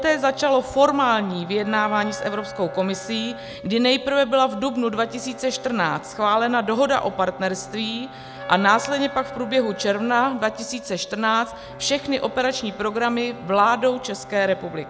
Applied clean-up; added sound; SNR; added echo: none; Wind instrument, woodwind instrument + Bowed string instrument; 15 dB; none.